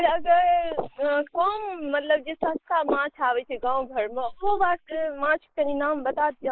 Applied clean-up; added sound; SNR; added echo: neural mask model Resemble Enhance denoiser.